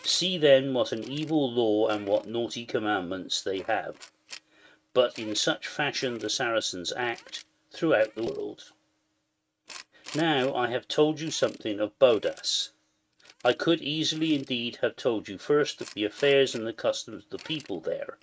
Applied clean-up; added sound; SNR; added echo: neural mask model RNNoise.